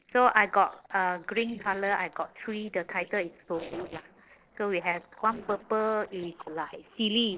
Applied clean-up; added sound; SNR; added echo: neural separator model SepFormer DNS4.